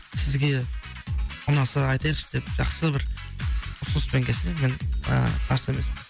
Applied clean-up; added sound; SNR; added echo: none; none; none; none.